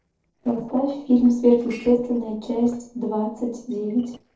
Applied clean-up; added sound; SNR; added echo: neural separator model SepFormer DNS4.